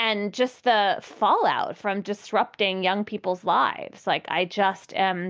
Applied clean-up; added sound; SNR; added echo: none; none; none; none.